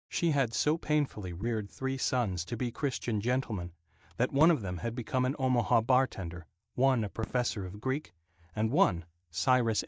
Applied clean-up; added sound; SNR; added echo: neural mask model DeepFilterNet 3.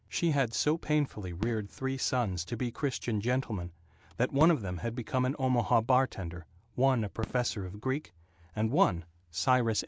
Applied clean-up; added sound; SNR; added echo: none; Fireworks; 16 dB; none.